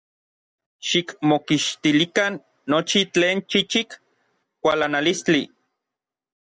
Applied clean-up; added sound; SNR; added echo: none; none; none; none.